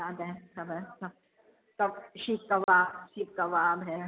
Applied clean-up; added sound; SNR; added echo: none; none; none; none.